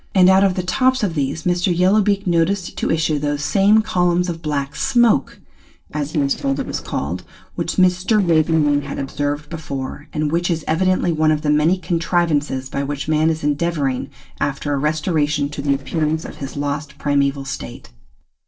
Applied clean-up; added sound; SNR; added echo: neural separator model SepFormer DNS4.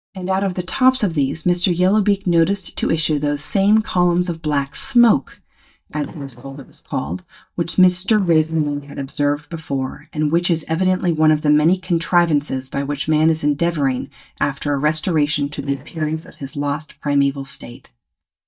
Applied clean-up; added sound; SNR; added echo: neural mask model DeepFilterNet 3.